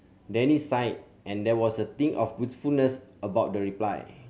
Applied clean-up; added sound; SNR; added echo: none; none; none; none.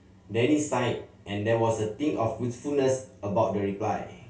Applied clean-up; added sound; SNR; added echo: none; none; none; reverberation time 0.3 s.